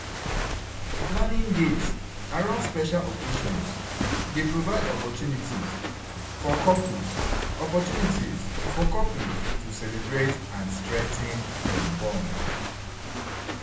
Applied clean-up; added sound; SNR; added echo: none; Walk, footsteps; -1 dB; reverberation time 0.6 s.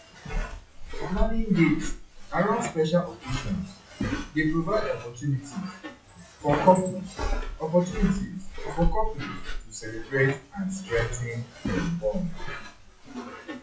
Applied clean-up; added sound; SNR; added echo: classical method WPE with log-MMSE.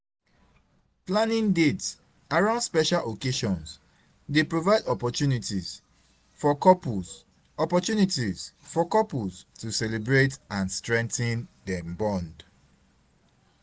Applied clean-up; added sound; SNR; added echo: none; none; none; none.